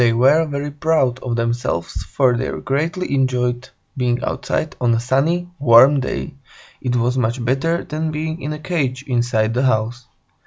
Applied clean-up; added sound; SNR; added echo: none; none; none; none.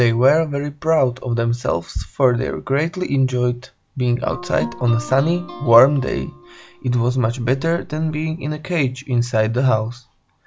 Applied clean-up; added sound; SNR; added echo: none; Guitar; 16 dB; none.